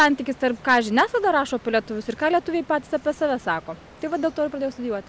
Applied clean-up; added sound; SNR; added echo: none; none; none; none.